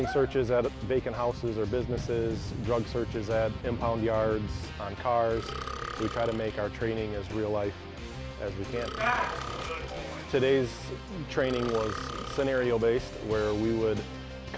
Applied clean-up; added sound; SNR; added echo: none; Burping, eructation; 11 dB; none.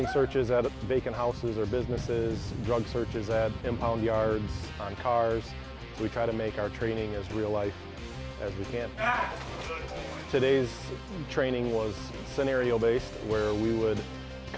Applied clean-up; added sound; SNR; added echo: none; none; none; none.